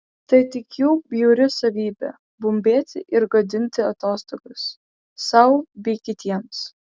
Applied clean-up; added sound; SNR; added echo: none; none; none; none.